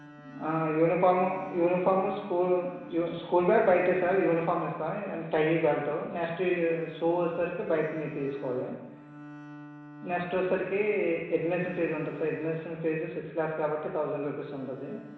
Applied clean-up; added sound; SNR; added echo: none; Bowed string instrument; 19 dB; reverberation time 1.0 s.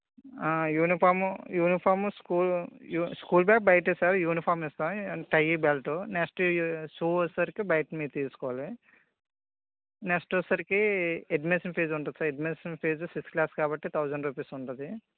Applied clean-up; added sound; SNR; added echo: none; none; none; none.